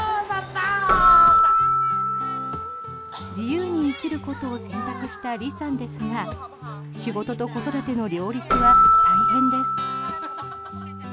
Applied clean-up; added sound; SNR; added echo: none; Keyboard (musical); -5 dB; none.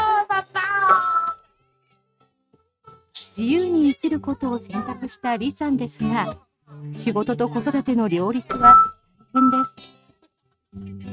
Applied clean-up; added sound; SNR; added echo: neural mask model RNNoise.